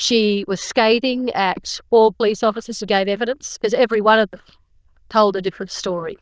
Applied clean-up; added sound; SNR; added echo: neural diffusion model UNIVERSE++.